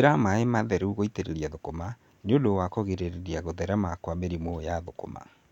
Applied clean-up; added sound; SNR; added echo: none; none; none; none.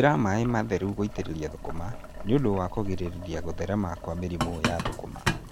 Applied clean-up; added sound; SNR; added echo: none; Boiling; 6 dB; none.